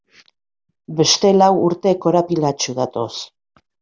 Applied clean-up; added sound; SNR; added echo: none; none; none; none.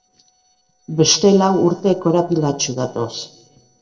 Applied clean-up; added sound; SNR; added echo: neural separator model SepFormer DNS4.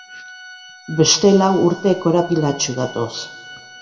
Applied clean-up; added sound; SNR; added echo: none; Organ; 19 dB; reverberation time 1.4 s.